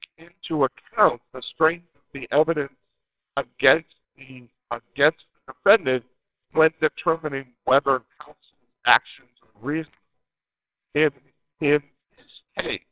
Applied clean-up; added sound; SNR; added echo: neural separator model SepFormer WHAMR!.